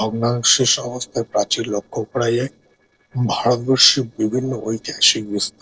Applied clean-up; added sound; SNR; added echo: neural separator model SepFormer DNS4.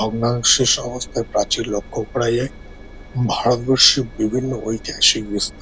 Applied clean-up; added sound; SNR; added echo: none; Engine; 17 dB; none.